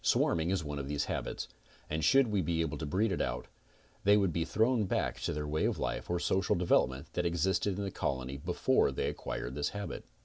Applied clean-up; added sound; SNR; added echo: none; none; none; none.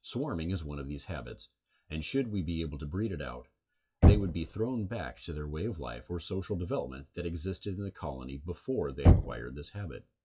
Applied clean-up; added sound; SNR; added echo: classical method WPE with log-MMSE.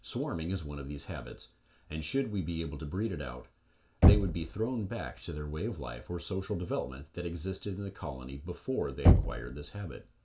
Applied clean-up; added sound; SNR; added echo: none; Knock; -2 dB; reverberation time 0.3 s.